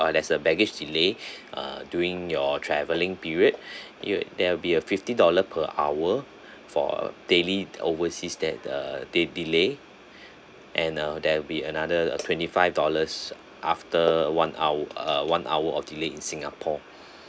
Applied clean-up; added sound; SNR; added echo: none; none; none; none.